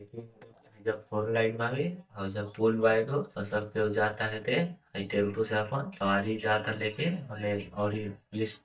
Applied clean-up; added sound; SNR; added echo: neural mask model DeepFilterNet 3.